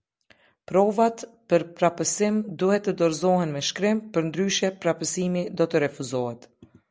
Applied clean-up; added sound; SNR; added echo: none; none; none; none.